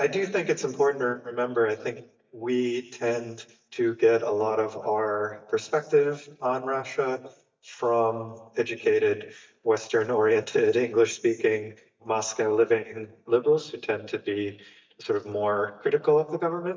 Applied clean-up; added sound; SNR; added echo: neural mask model DeepFilterNet 3.